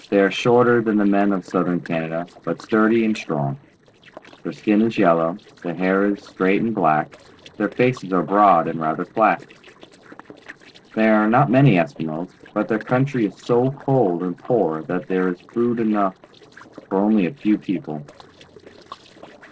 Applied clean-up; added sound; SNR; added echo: neural separator model SepFormer DNS4.